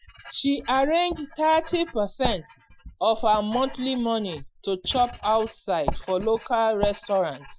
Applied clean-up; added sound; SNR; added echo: classical method Wiener filter.